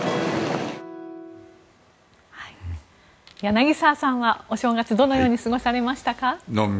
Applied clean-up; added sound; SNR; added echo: none; none; none; none.